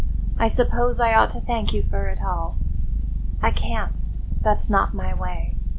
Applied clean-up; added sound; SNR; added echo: none; Purr; -4 dB; none.